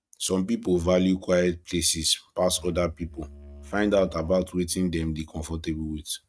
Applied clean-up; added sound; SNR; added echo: neural mask model RNNoise.